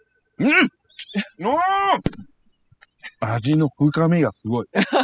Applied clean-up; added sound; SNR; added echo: classical method spectral subtraction.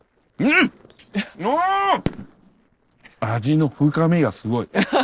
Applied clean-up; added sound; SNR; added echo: neural separator model SepFormer DNS4.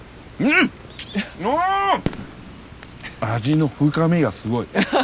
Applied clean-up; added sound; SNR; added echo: none; Fireworks; 13 dB; none.